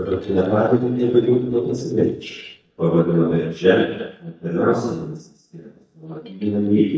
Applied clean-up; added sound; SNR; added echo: neural mask model DeepFilterNet 3.